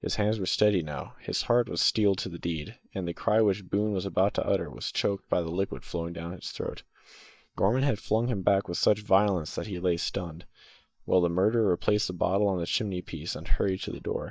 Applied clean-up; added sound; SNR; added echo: neural mask model DeepFilterNet 3.